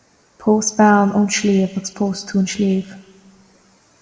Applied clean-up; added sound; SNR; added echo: none; none; none; reverberation time 1.2 s.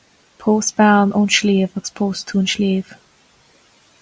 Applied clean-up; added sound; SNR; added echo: none; none; none; none.